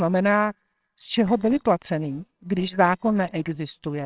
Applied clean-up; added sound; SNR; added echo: neural separator model SepFormer WHAMR!.